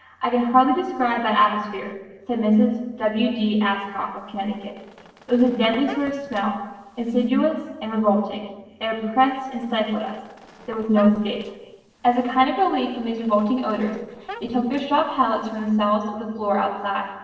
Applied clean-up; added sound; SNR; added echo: neural separator model SepFormer DNS4.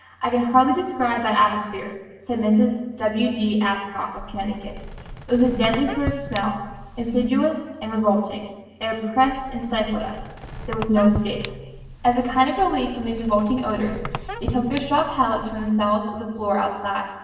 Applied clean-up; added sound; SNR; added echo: none; Squeak; 11 dB; reverberation time 1.1 s.